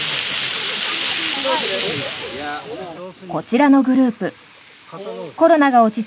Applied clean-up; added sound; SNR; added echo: none; none; none; none.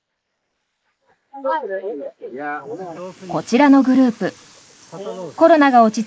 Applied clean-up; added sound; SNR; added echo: neural mask model Resemble Enhance denoiser.